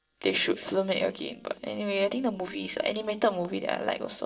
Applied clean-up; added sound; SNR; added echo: neural separator model SepFormer DNS4.